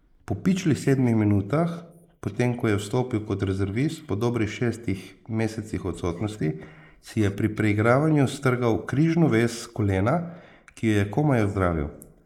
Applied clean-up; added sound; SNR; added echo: neural mask model Resemble Enhance denoiser.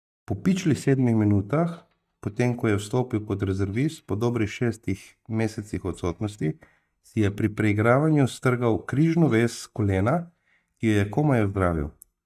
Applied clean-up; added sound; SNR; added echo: neural mask model DeepFilterNet 3.